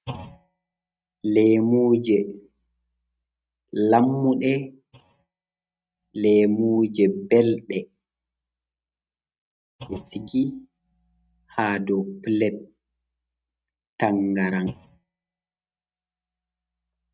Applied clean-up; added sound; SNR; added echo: neural mask model RNNoise.